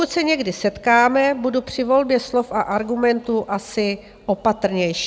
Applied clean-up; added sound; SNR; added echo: none; none; none; none.